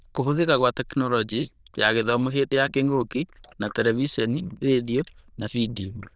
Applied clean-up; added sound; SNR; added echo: neural diffusion model UNIVERSE++.